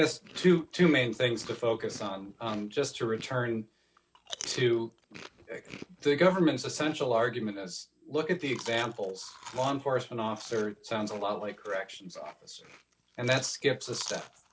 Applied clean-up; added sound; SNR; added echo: none; Chewing, mastication; 18 dB; none.